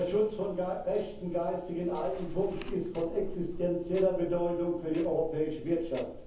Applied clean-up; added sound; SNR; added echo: none; Tick-tock; 12 dB; reverberation time 0.7 s.